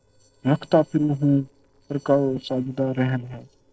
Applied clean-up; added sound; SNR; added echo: neural separator model SepFormer DNS4.